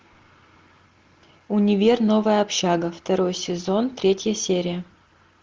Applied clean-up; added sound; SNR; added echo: none; none; none; none.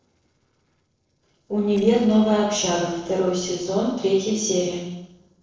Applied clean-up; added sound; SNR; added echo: neural separator model SepFormer DNS4.